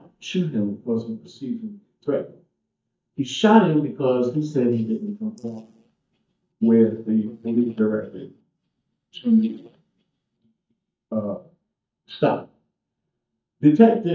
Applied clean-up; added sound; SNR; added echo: neural mask model DeepFilterNet 3.